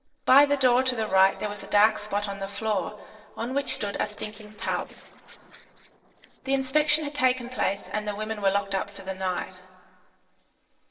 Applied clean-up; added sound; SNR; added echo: neural separator model SepFormer DNS4.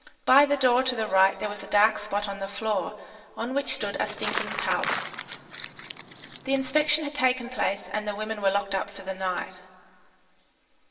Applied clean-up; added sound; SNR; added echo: none; Crumpling, crinkling; 7 dB; reverberation time 1.7 s.